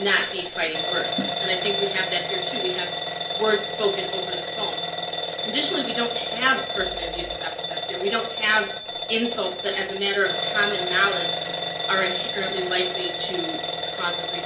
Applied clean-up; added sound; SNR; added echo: none; Alarm / Bell; 1 dB; reverberation time 0.3 s.